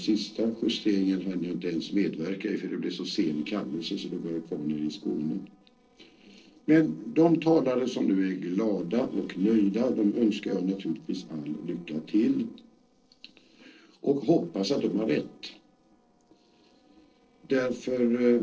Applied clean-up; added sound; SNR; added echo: neural separator model SepFormer DNS4.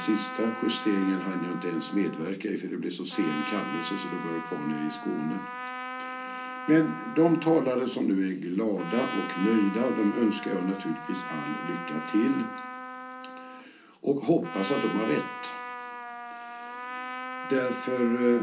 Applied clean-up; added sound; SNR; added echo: none; Trumpet; 9 dB; reverberation time 0.3 s.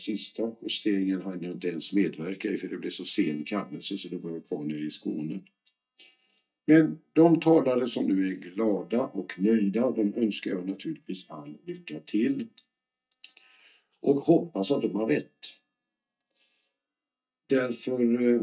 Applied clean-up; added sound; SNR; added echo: neural mask model DeepFilterNet 3.